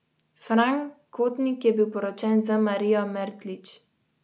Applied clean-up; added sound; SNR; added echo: none; none; none; none.